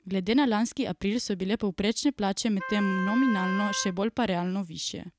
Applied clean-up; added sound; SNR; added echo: none; Wind instrument, woodwind instrument; 9 dB; none.